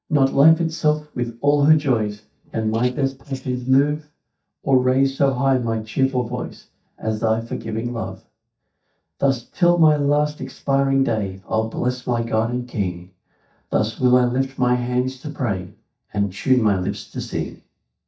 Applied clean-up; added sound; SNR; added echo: neural mask model DeepFilterNet 3.